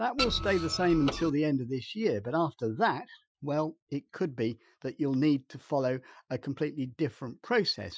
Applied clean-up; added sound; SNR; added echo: classical method Wiener filter.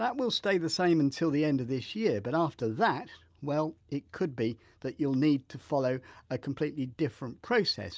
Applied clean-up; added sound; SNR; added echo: none; none; none; none.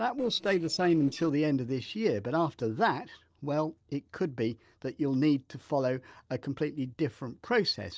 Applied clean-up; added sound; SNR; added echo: neural separator model SepFormer DNS4.